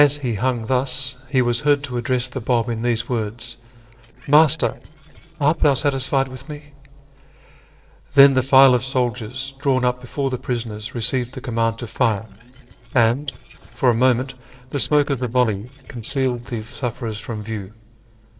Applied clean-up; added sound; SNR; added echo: neural separator model SepFormer DNS4.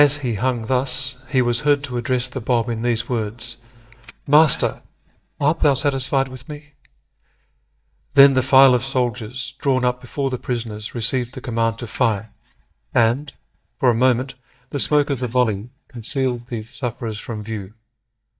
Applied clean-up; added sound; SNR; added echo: neural mask model DeepFilterNet 3.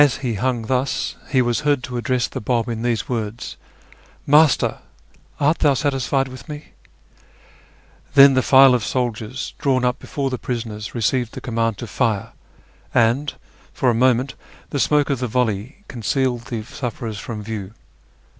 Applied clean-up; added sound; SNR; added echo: none; none; none; none.